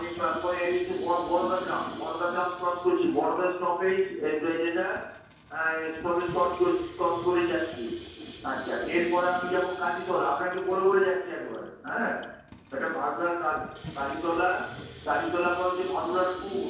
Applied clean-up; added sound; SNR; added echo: none; Sink (filling or washing) / Water tap, faucet; 15 dB; reverberation time 0.6 s.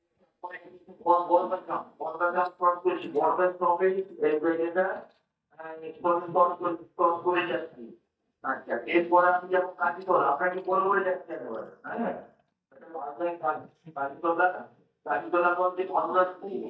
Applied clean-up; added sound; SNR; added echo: neural mask model DeepFilterNet 3.